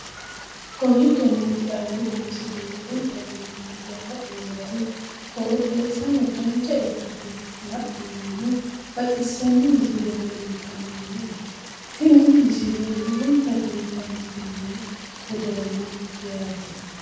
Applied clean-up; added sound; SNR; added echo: none; Stream; 16 dB; reverberation time 1.1 s.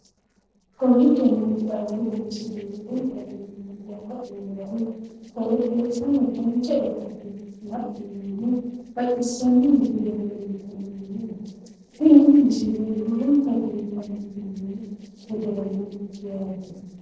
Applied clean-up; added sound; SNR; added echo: neural separator model SepFormer DNS4.